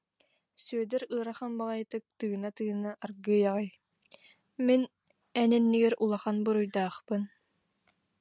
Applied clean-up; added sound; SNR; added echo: none; none; none; none.